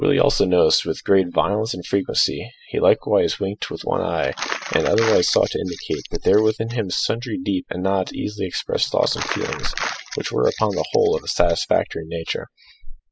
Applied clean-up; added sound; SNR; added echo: classical method spectral subtraction.